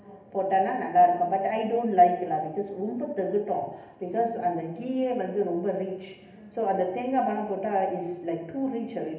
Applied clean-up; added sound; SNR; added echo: none; none; none; reverberation time 0.8 s.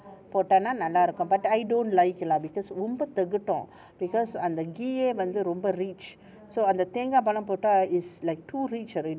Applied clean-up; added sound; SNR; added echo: none; none; none; none.